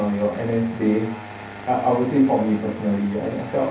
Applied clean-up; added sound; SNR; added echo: none; Engine starting; 14 dB; reverberation time 0.7 s.